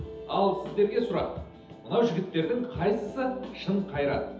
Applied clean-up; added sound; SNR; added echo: none; none; none; reverberation time 0.8 s.